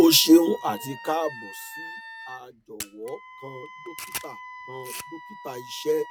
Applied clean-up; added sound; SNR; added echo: none; Wind instrument, woodwind instrument + Camera; 15 dB; none.